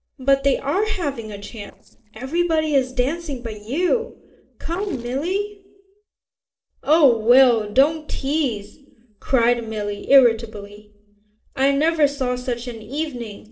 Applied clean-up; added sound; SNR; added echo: neural separator model SepFormer DNS4.